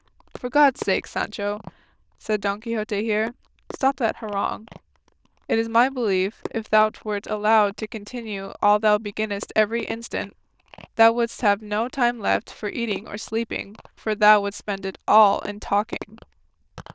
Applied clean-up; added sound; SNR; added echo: neural diffusion model UNIVERSE++.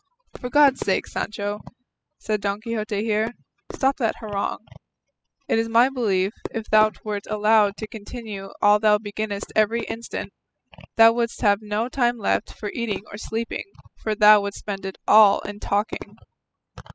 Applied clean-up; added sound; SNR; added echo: classical method spectral subtraction.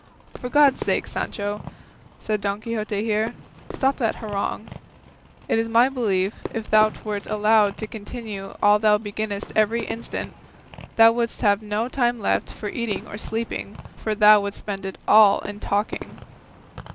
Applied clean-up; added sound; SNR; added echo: none; Fireworks; 17 dB; none.